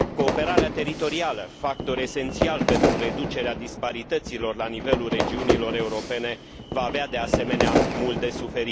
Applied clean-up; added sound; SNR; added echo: none; Fire / Fireworks; -2 dB; none.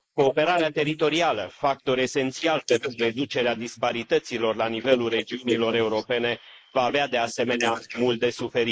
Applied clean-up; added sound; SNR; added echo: neural mask model Resemble Enhance denoiser.